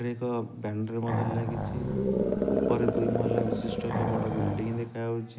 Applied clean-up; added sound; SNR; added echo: none; Animal + Animal; -3 dB; none.